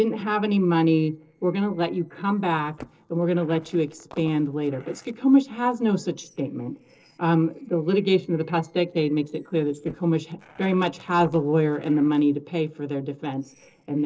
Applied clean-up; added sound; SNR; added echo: neural separator model SepFormer DNS4.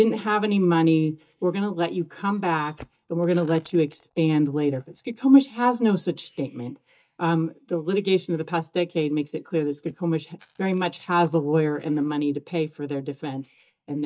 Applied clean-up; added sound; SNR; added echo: neural mask model DeepFilterNet 3.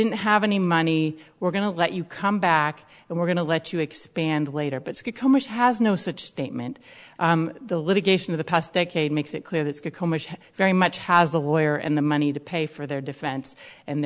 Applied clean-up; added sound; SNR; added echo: none; none; none; none.